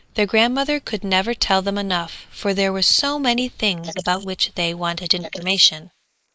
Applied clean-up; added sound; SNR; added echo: neural mask model Resemble Enhance denoiser.